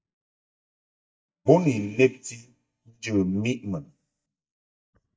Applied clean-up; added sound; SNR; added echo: neural mask model DeepFilterNet 3.